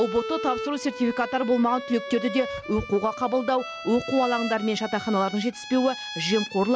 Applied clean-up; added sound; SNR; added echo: none; Bowed string instrument; 10 dB; none.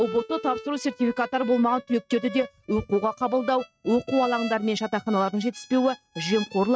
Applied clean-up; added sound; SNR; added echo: neural mask model RNNoise.